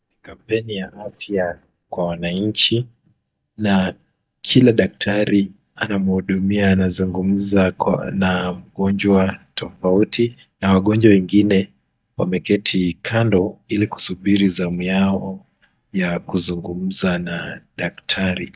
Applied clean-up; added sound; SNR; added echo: neural mask model DeepFilterNet 3.